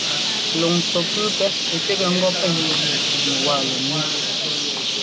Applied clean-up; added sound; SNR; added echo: none; Bird; -4 dB; none.